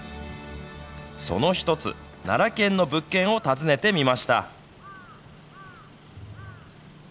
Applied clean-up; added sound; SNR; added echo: none; none; none; none.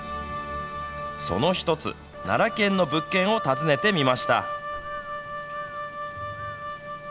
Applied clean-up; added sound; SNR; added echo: none; Wind instrument, woodwind instrument; 7 dB; none.